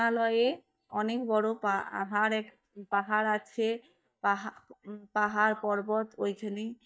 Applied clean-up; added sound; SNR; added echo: neural mask model DeepFilterNet 3.